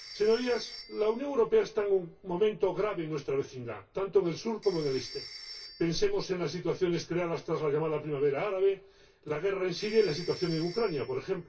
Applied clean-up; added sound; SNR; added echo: none; Telephone; 20 dB; reverberation time 0.2 s.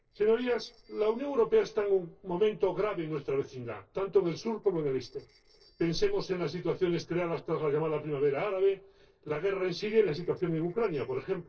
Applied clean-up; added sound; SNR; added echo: neural separator model SepFormer DNS4.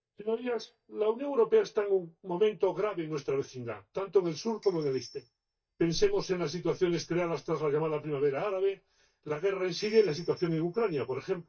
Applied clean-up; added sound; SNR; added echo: neural mask model DeepFilterNet 3.